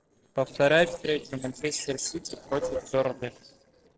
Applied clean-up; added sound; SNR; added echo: neural separator model SepFormer DNS4.